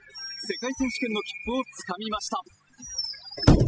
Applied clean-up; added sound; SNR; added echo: classical method spectral subtraction.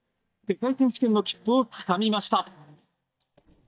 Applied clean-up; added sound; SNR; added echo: neural mask model DeepFilterNet 3.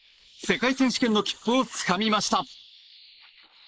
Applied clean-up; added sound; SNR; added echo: neural mask model Resemble Enhance denoiser.